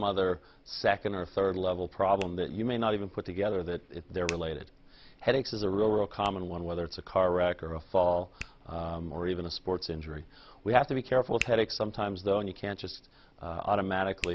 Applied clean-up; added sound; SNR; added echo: none; Hands; 18 dB; none.